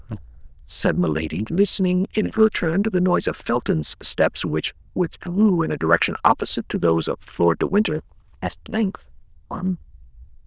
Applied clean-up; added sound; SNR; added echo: neural diffusion model UNIVERSE++.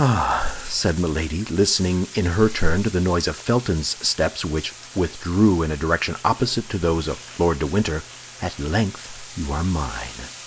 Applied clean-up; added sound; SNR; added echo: none; Bathtub (filling or washing); 18 dB; none.